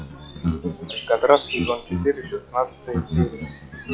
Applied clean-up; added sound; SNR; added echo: classical method log-MMSE.